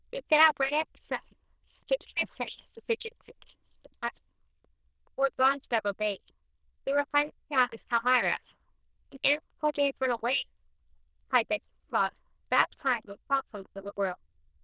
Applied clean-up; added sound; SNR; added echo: neural diffusion model UNIVERSE++.